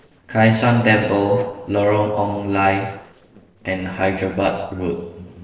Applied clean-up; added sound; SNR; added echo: neural separator model SepFormer DNS4.